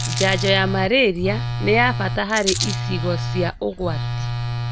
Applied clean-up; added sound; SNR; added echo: none; Rattle + Telephone; 3 dB; none.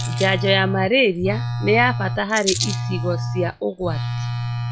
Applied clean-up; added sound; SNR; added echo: classical method log-MMSE.